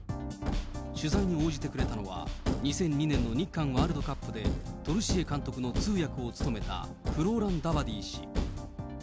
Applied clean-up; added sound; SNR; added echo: none; Thump, thud; 4 dB; none.